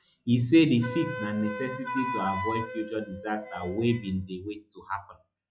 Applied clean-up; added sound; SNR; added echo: classical method log-MMSE.